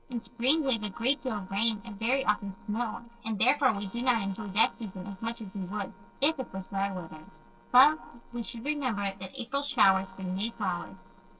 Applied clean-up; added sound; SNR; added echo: neural separator model SepFormer DNS4.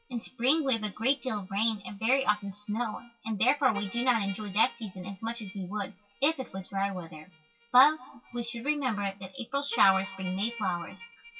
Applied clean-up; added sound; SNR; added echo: classical method WPE with log-MMSE.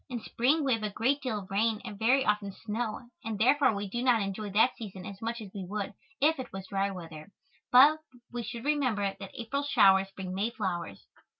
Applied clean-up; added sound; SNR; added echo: none; none; none; none.